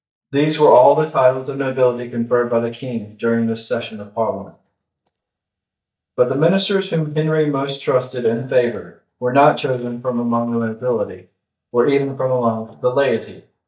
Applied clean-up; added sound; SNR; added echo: neural mask model DeepFilterNet 3.